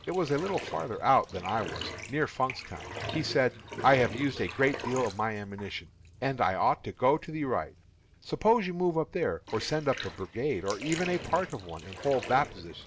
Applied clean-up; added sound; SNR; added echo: none; Bathtub (filling or washing); 13 dB; none.